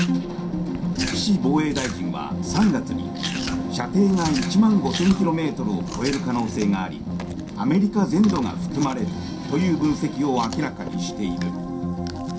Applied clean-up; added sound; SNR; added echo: none; Chewing, mastication; 15 dB; reverberation time 0.3 s.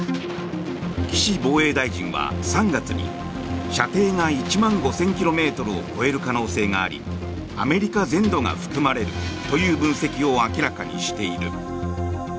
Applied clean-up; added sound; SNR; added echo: none; none; none; none.